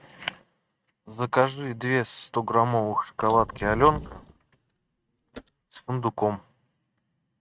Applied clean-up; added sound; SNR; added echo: neural mask model RNNoise.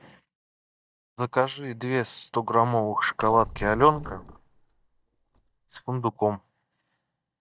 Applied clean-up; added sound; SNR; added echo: neural mask model DeepFilterNet 3.